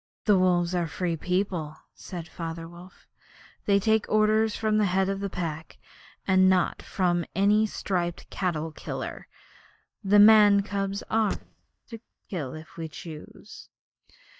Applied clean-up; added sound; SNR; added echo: neural mask model DeepFilterNet 3.